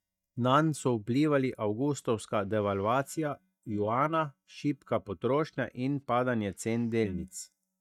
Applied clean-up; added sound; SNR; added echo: neural mask model DeepFilterNet 3.